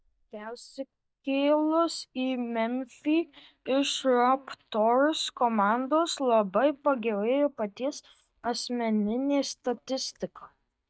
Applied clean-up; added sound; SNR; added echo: neural mask model DeepFilterNet 3.